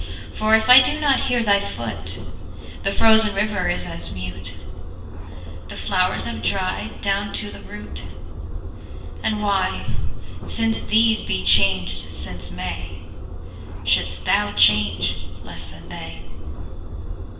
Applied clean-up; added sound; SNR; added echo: none; Subway, metro, underground; 7 dB; reverberation time 0.9 s.